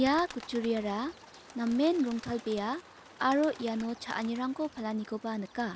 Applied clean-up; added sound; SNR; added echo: none; Bird; 19 dB; none.